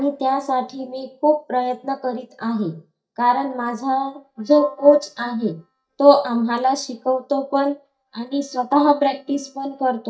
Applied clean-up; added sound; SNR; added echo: neural mask model DeepFilterNet 3.